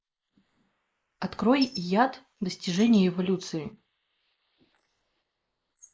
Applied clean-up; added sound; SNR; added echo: neural mask model Resemble Enhance denoiser.